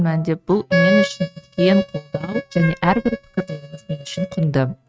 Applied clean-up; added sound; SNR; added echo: neural mask model RNNoise.